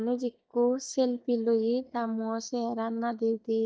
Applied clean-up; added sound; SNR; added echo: neural mask model DeepFilterNet 3.